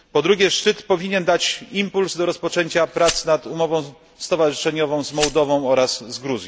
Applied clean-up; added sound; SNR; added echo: none; Glass; 13 dB; none.